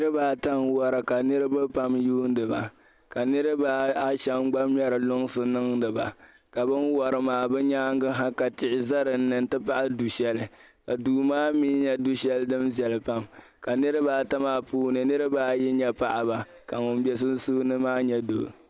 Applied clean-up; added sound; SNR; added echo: none; none; none; none.